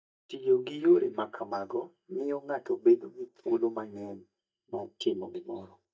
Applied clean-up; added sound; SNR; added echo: neural mask model DeepFilterNet 3.